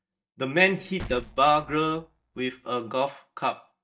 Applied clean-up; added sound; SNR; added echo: neural mask model DeepFilterNet 3.